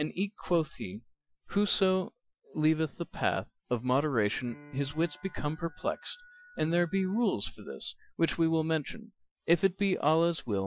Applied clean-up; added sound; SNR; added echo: classical method Wiener filter.